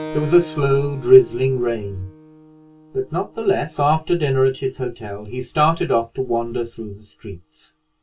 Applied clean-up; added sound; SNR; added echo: none; Keyboard (musical); 19 dB; reverberation time 0.1 s.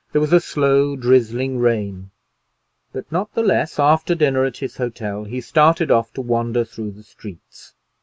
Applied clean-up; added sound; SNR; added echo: none; none; none; none.